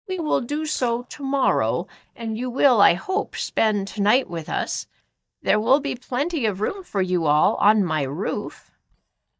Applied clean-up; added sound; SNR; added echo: neural mask model DeepFilterNet 3.